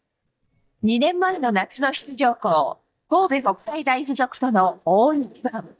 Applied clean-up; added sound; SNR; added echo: neural mask model DeepFilterNet 3.